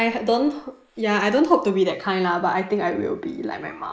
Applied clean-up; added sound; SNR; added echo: neural mask model Resemble Enhance denoiser.